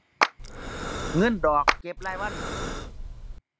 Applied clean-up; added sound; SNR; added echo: none; Breathing + Clapping; 1 dB; none.